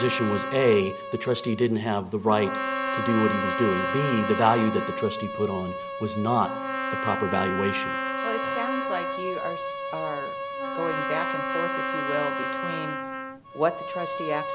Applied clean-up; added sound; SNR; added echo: none; Bowed string instrument + Trumpet; 3 dB; none.